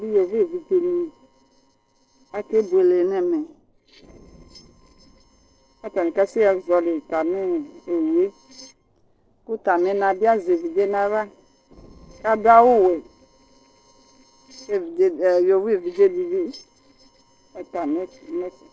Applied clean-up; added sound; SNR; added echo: neural separator model SepFormer DNS4.